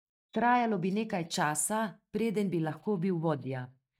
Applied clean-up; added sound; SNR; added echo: neural mask model DeepFilterNet 3.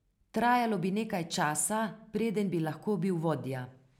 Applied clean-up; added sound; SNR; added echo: none; none; none; none.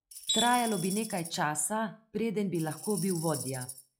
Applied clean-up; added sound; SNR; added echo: classical method log-MMSE.